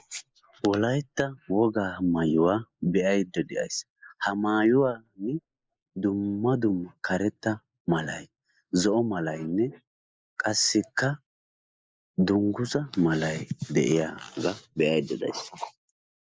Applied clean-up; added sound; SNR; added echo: neural mask model Resemble Enhance denoiser.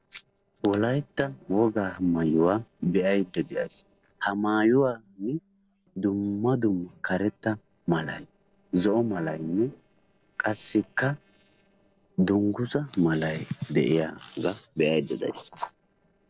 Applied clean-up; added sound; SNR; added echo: neural separator model SepFormer DNS4.